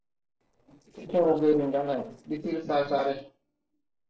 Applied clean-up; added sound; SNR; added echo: neural separator model SepFormer DNS4.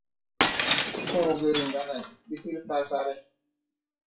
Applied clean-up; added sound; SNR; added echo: classical method WPE with log-MMSE.